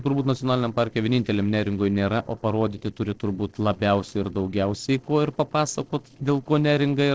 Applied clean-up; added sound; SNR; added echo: neural separator model SepFormer DNS4.